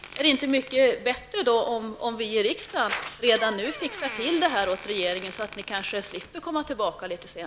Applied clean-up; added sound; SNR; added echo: none; Door; 17 dB; none.